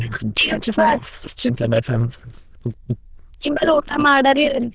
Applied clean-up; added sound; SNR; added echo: neural diffusion model UNIVERSE++.